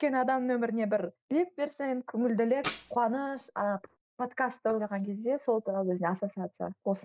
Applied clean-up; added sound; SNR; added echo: neural mask model DeepFilterNet 3.